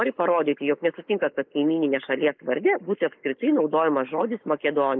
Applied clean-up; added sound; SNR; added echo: neural mask model Resemble Enhance denoiser.